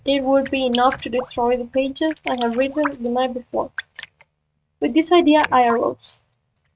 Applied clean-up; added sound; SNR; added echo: neural mask model RNNoise.